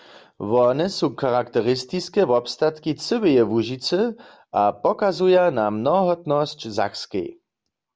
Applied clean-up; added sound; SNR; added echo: none; none; none; none.